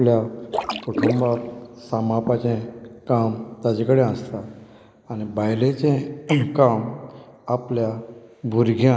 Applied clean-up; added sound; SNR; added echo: neural mask model Resemble Enhance denoiser.